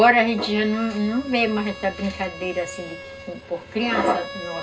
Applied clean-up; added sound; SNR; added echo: none; Bowed string instrument; 15 dB; reverberation time 0.2 s.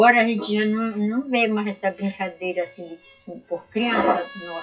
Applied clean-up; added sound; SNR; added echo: classical method WPE with log-MMSE.